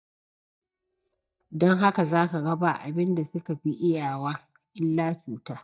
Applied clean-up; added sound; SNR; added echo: neural mask model DeepFilterNet 3.